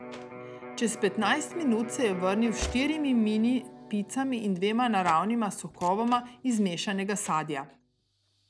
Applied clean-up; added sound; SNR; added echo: none; Slam / Train + Electric guitar; 14 dB; none.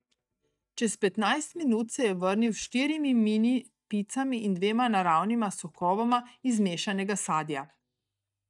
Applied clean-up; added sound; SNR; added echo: neural mask model DeepFilterNet 3.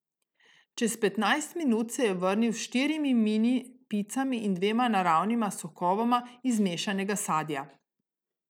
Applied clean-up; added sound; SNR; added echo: none; none; none; none.